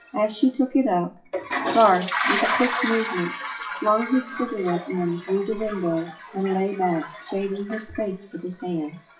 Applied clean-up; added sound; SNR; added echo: classical method WPE with log-MMSE.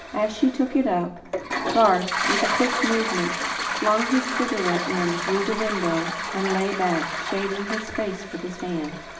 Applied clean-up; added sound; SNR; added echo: none; Toilet flush; 3 dB; reverberation time 0.7 s.